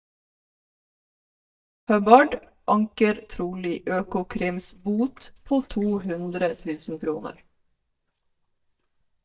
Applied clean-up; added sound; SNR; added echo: neural mask model DeepFilterNet 3.